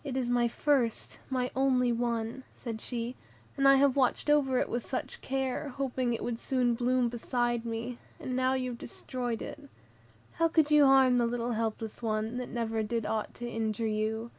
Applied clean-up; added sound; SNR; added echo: none; none; none; none.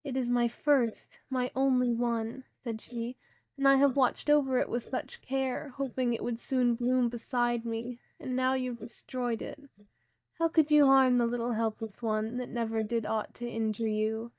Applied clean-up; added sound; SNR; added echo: neural mask model DeepFilterNet 3.